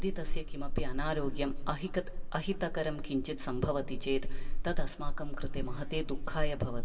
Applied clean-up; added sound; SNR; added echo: none; Buzz; -4 dB; reverberation time 1.6 s.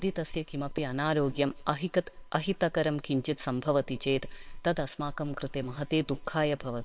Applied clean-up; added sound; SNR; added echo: neural separator model SepFormer WHAMR!.